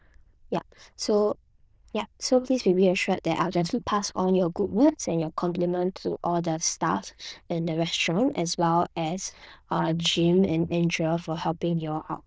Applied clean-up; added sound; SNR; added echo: neural diffusion model UNIVERSE++.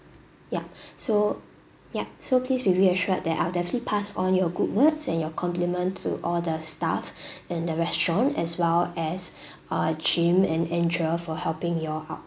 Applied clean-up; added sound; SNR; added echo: none; none; none; none.